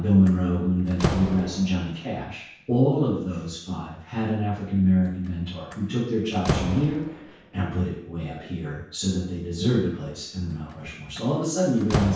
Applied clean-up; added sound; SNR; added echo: none; Slam; 10 dB; reverberation time 0.6 s.